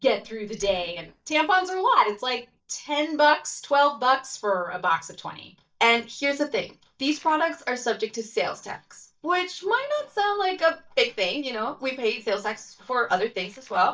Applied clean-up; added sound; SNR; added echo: neural mask model DeepFilterNet 3.